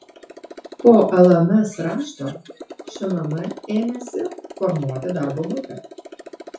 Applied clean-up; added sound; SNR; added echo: classical method WPE with log-MMSE.